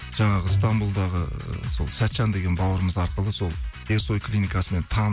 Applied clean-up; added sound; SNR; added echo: none; Bowed string instrument; 5 dB; none.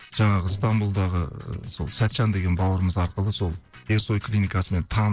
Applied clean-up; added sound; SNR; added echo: neural separator model SepFormer DNS4.